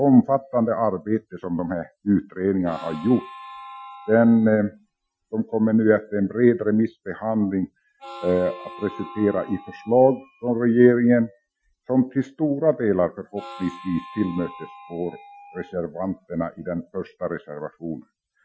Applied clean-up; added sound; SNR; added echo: classical method Wiener filter.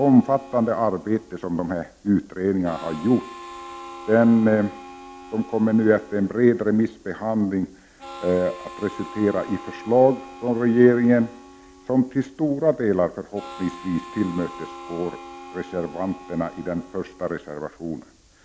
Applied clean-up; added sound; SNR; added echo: none; Harmonica; 18 dB; none.